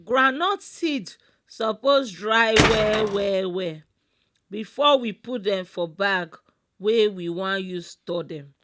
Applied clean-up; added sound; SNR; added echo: none; Tools; -2 dB; none.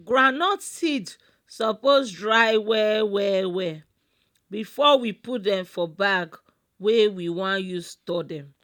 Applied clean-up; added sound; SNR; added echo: none; none; none; none.